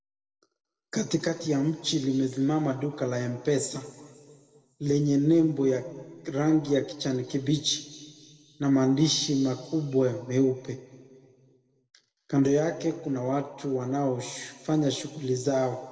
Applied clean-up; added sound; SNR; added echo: none; none; none; reverberation time 1.7 s.